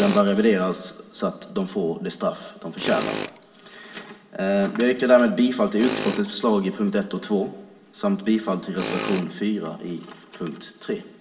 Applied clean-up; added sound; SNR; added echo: none; Tools; 13 dB; reverberation time 2.0 s.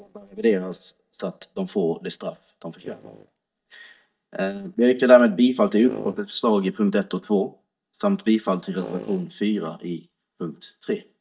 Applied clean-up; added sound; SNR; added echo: neural mask model DeepFilterNet 3.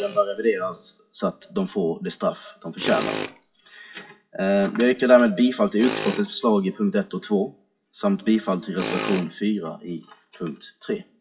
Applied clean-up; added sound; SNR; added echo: classical method WPE with log-MMSE.